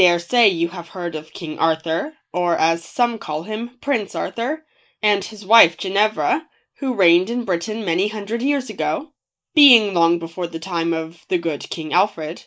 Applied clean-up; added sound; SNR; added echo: neural mask model Resemble Enhance denoiser.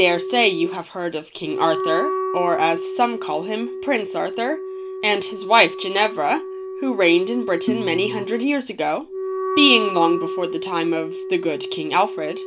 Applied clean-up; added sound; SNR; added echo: none; Wind instrument, woodwind instrument + Organ; 6 dB; none.